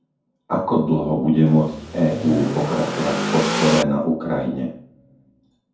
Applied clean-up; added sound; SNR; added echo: none; Accelerating, revving, vroom / Car; 4 dB; reverberation time 0.6 s.